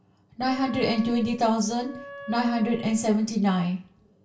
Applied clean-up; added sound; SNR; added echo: none; Wind instrument, woodwind instrument; 17 dB; reverberation time 0.3 s.